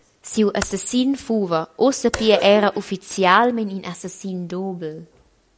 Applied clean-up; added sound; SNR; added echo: none; Computer keyboard; 16 dB; none.